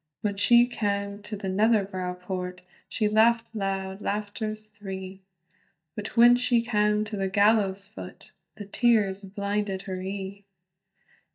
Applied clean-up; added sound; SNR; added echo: neural mask model DeepFilterNet 3.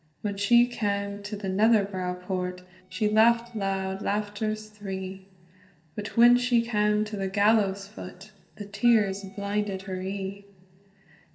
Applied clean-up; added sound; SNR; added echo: neural separator model SepFormer DNS4.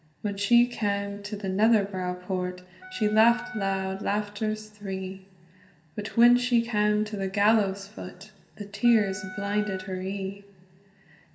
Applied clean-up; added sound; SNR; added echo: none; Wind instrument, woodwind instrument; 16 dB; reverberation time 1.4 s.